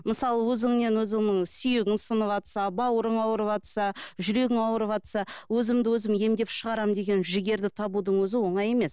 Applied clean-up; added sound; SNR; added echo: none; none; none; none.